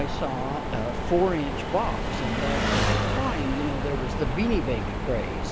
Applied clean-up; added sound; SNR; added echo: none; Engine + Mechanisms; -1 dB; none.